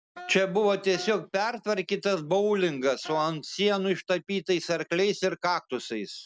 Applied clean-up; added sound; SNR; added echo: none; Wind instrument, woodwind instrument; 19 dB; none.